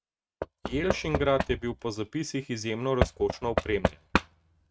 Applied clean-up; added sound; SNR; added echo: neural mask model RNNoise.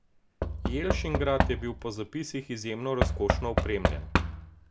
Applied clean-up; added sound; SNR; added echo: none; Knock / Wood; -3 dB; none.